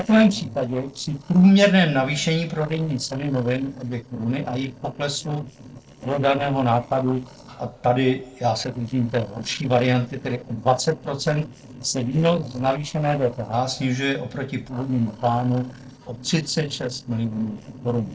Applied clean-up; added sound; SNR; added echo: neural separator model SepFormer DNS4.